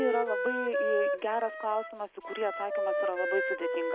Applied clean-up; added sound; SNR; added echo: none; Wind instrument, woodwind instrument; -1 dB; none.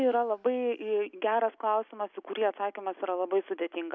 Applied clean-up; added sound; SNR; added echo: none; none; none; none.